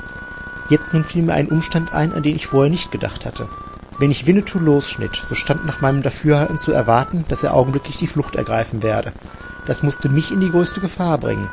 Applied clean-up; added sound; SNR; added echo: none; Harmonica; 16 dB; none.